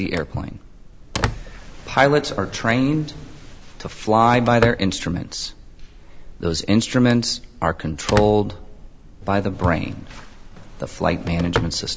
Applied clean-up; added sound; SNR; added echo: none; Telephone; 10 dB; none.